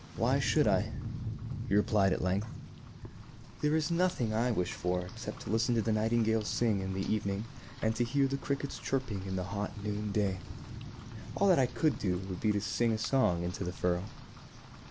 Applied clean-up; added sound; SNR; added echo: none; Rain; 11 dB; none.